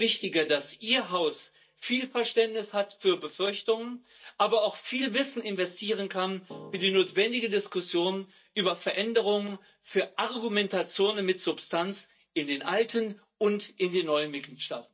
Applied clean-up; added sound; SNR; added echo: neural mask model DeepFilterNet 3.